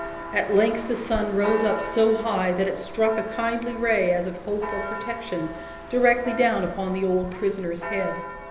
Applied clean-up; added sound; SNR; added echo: none; Church bell; 10 dB; reverberation time 0.8 s.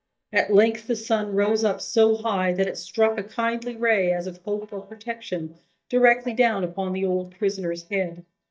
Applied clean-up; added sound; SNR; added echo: neural mask model DeepFilterNet 3.